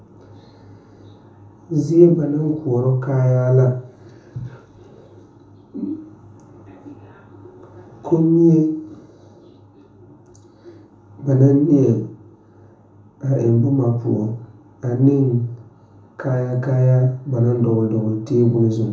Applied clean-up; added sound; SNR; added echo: none; none; none; reverberation time 0.6 s.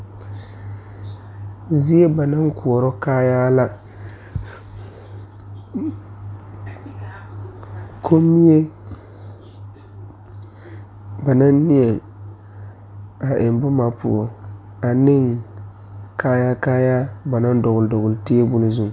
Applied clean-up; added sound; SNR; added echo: none; none; none; none.